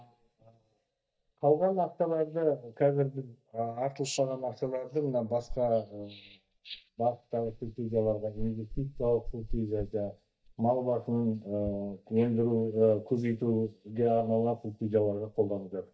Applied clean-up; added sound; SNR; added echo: neural mask model DeepFilterNet 3.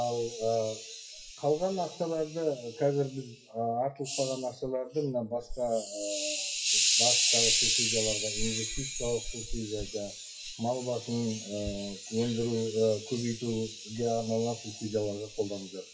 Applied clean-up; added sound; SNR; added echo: classical method WPE with log-MMSE.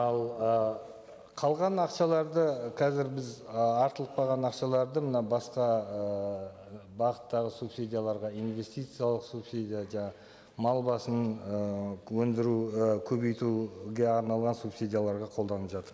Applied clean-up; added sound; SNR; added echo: none; none; none; none.